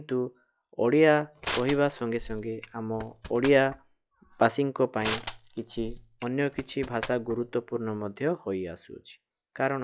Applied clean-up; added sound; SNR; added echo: classical method log-MMSE.